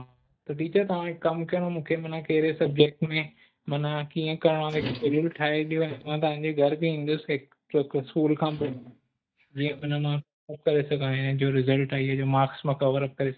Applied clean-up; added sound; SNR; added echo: neural mask model DeepFilterNet 3.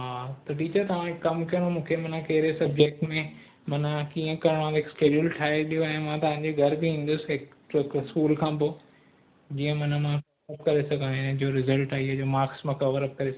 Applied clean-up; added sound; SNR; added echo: none; none; none; none.